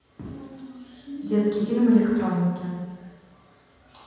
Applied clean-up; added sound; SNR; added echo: none; none; none; reverberation time 1.2 s.